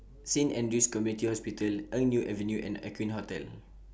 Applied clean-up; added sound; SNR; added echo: none; none; none; none.